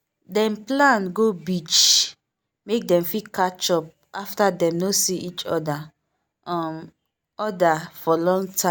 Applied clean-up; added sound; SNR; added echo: none; none; none; none.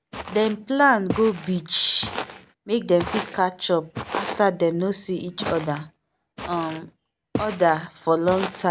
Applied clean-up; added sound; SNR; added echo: none; Walk, footsteps; 12 dB; none.